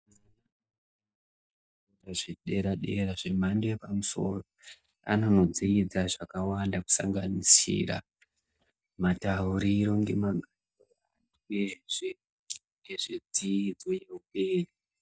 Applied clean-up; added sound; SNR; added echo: neural mask model DeepFilterNet 3.